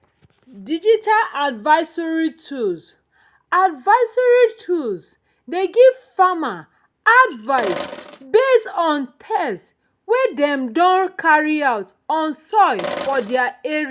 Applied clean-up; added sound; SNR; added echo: none; Sink (filling or washing); 11 dB; none.